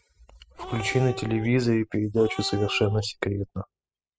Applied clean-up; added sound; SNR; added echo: classical method spectral subtraction.